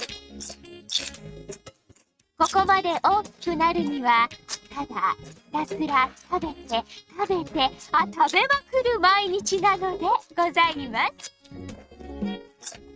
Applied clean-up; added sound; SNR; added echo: neural mask model RNNoise.